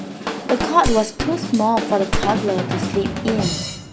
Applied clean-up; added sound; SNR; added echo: none; Wood + Drum / Drum kit; 3 dB; none.